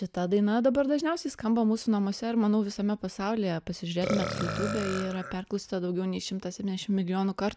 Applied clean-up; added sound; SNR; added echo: none; Burping, eructation; 8 dB; none.